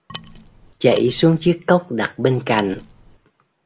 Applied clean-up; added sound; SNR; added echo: none; Wood; 19 dB; none.